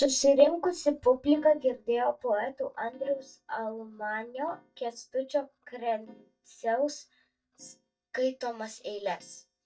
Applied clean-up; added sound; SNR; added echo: neural mask model DeepFilterNet 3.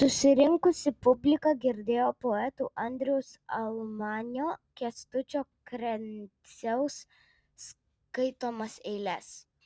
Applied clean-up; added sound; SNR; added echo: none; none; none; none.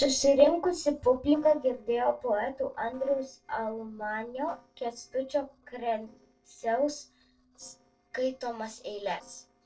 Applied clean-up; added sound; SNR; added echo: neural separator model SepFormer DNS4.